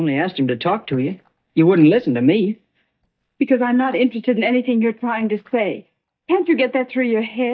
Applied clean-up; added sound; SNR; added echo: neural mask model DeepFilterNet 3.